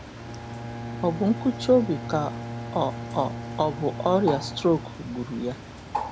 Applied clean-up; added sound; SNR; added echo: none; Bird + Bowed string instrument; 8 dB; none.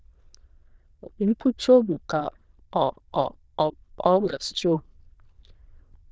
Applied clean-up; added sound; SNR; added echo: neural diffusion model UNIVERSE++.